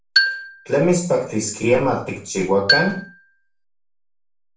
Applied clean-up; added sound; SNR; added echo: none; Marimba, xylophone; 2 dB; reverberation time 0.4 s.